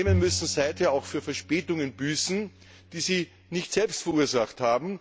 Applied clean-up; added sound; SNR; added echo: none; Bowed string instrument; 8 dB; none.